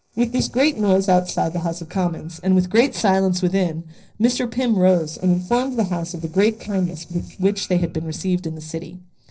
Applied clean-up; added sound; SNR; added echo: neural separator model SepFormer DNS4.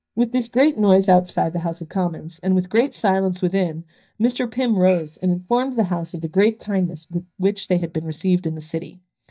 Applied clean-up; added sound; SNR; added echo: neural mask model DeepFilterNet 3.